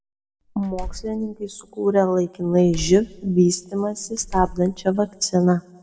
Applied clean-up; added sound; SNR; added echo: none; Slam; 14 dB; reverberation time 0.4 s.